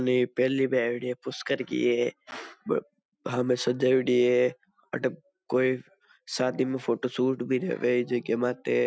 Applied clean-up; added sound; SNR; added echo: none; none; none; none.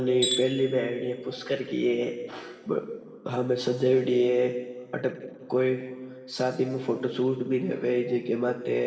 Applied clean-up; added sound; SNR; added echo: none; Tools; 10 dB; reverberation time 1.7 s.